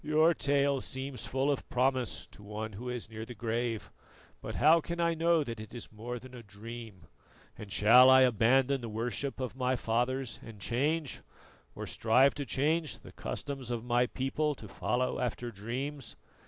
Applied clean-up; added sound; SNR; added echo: none; none; none; none.